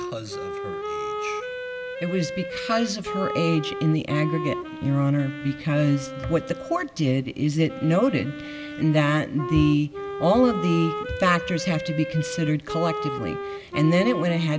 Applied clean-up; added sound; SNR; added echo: none; Wind instrument, woodwind instrument; 8 dB; none.